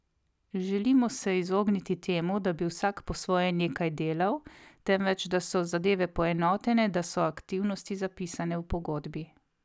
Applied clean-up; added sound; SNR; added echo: none; none; none; none.